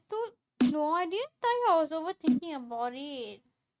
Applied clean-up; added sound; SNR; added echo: neural mask model RNNoise.